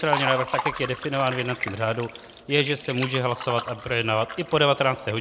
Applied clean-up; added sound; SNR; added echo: none; Liquid; 8 dB; none.